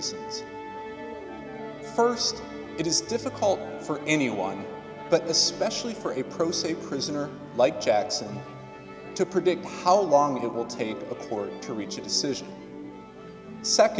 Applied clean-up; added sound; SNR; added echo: none; Musical instrument; 11 dB; none.